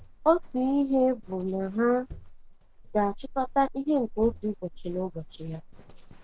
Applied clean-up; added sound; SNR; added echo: none; Thump, thud + Livestock, farm animals, working animals; 14 dB; none.